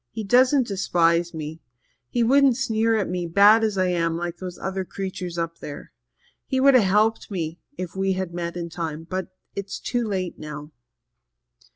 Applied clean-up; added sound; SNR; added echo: none; none; none; none.